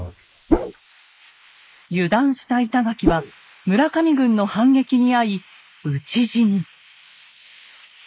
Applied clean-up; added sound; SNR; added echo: neural mask model Resemble Enhance denoiser.